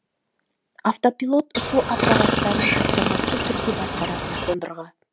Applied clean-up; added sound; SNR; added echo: none; Chirp, tweet; -3 dB; none.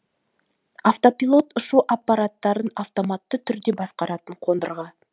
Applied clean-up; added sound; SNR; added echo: none; none; none; none.